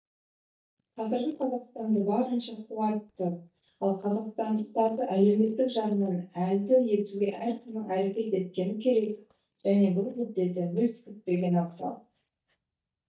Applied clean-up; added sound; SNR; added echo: neural mask model DeepFilterNet 3.